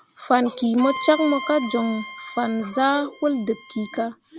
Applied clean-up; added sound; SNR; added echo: none; Bowed string instrument; 12 dB; none.